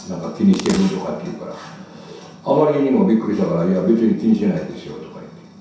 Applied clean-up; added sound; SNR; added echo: none; Domestic sounds, home sounds; 12 dB; reverberation time 0.7 s.